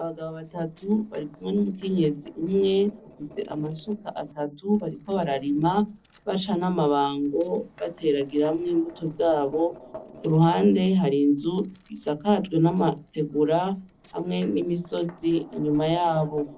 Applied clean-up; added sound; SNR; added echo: neural separator model SepFormer DNS4.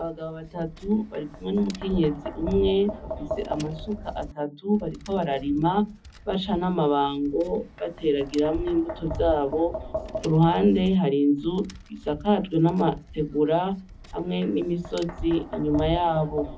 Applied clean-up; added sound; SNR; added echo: none; Tap; 12 dB; reverberation time 0.4 s.